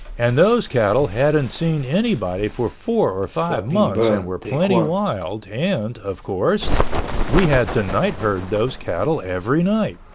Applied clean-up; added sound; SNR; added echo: none; Bird; 5 dB; none.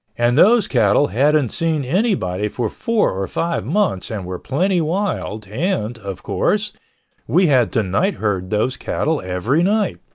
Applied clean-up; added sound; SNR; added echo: none; none; none; none.